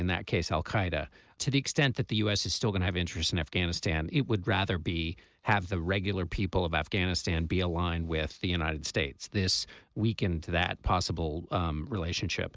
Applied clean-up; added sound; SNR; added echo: none; none; none; none.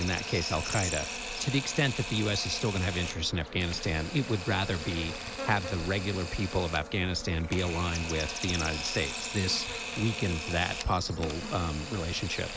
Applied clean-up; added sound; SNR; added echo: none; Camera + Bird / Insect; 6 dB; none.